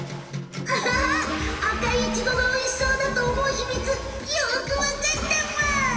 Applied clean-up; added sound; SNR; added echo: none; Toilet flush / Water; 10 dB; reverberation time 2.4 s.